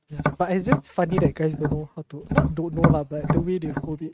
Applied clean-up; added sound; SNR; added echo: neural mask model RNNoise.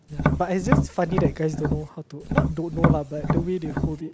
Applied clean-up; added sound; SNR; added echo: none; Tap; -4 dB; none.